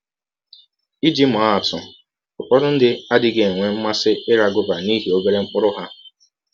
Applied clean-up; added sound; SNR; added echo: none; none; none; none.